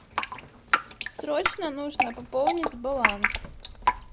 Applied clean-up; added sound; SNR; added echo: none; Drip; -3 dB; none.